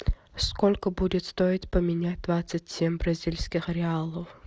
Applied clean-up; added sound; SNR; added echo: none; Bass drum; 16 dB; none.